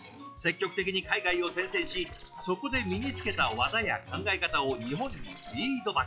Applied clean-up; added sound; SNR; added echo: classical method log-MMSE.